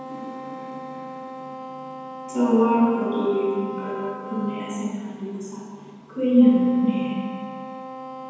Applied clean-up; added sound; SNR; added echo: none; Wind instrument, woodwind instrument; 12 dB; reverberation time 2.1 s.